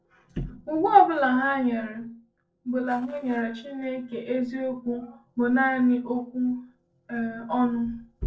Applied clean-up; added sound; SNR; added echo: neural separator model SepFormer DNS4.